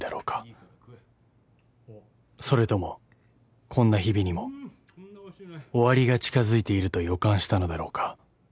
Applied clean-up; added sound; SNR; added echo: none; none; none; none.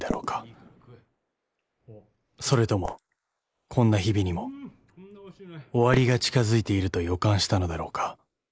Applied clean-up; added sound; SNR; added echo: neural mask model Resemble Enhance denoiser.